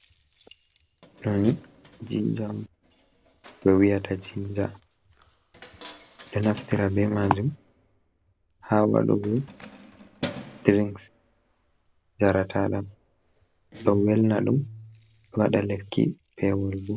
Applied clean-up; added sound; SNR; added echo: none; Guitar + Keys jangling; 18 dB; none.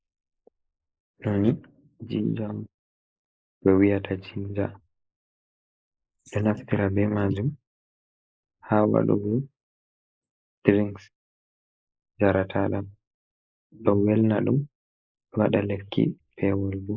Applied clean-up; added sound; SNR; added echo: neural mask model Resemble Enhance denoiser.